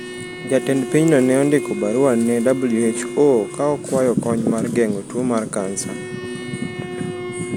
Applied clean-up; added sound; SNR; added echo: none; Bowed string instrument; 12 dB; none.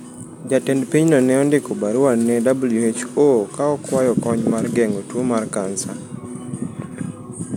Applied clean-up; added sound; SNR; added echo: none; none; none; none.